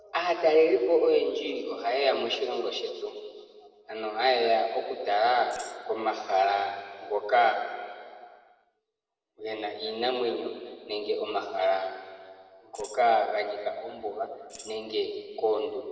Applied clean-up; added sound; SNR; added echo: neural separator model SepFormer DNS4.